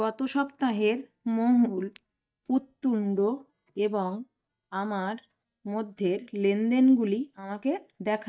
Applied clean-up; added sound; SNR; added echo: neural mask model DeepFilterNet 3.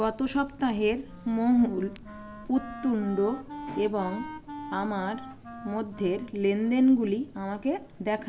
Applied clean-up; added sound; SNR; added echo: none; Wind instrument, woodwind instrument; 16 dB; none.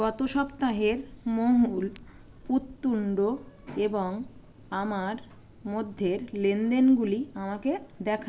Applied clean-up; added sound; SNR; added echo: none; none; none; none.